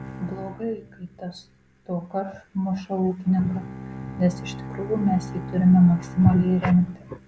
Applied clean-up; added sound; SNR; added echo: none; Bowed string instrument; 14 dB; none.